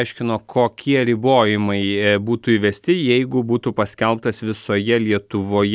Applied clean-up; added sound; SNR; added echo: none; none; none; none.